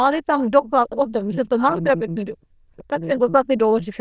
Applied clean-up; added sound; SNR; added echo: neural diffusion model UNIVERSE++.